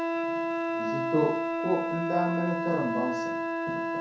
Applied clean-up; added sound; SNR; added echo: none; Wind instrument, woodwind instrument; -2 dB; reverberation time 0.5 s.